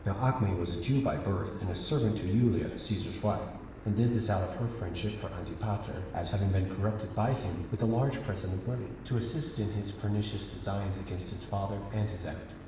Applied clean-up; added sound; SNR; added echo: none; Engine / Boat, Water vehicle; 14 dB; reverberation time 1.0 s.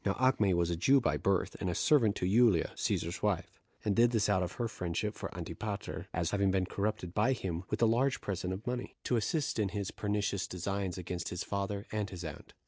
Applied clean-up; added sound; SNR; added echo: none; none; none; none.